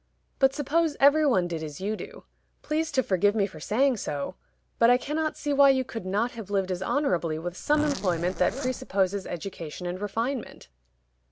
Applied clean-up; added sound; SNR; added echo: none; Zipper (clothing); 11 dB; none.